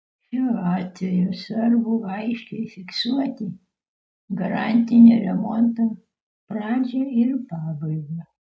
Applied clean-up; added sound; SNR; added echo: none; none; none; none.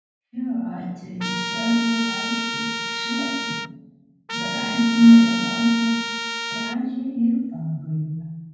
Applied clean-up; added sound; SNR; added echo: none; Trumpet; 6 dB; reverberation time 1.2 s.